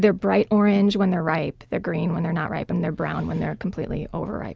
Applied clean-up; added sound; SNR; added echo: none; none; none; none.